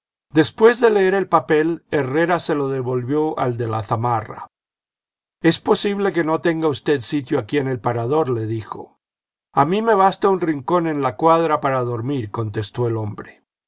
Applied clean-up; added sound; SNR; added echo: none; none; none; none.